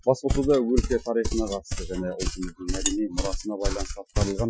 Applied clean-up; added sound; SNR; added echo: classical method Wiener filter.